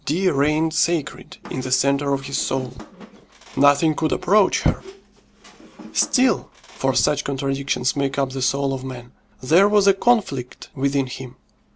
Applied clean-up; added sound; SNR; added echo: none; Squeak; 20 dB; none.